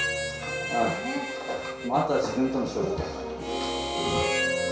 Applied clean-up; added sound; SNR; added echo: none; Harmonica; 3 dB; reverberation time 0.6 s.